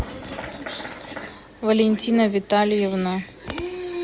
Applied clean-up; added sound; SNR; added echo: none; none; none; none.